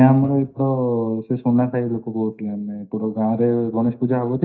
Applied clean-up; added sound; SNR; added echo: neural mask model DeepFilterNet 3.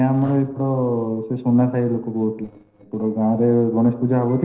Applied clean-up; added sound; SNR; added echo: neural separator model SepFormer DNS4.